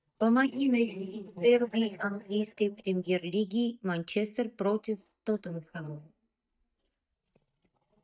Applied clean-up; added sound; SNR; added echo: neural mask model DeepFilterNet 3.